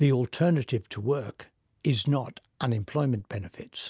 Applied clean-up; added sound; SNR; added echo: none; none; none; none.